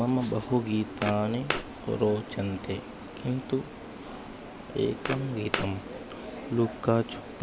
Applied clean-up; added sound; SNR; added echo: none; Walk, footsteps; 10 dB; none.